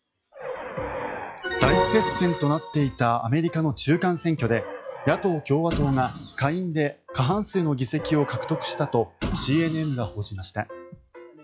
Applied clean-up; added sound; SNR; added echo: classical method log-MMSE.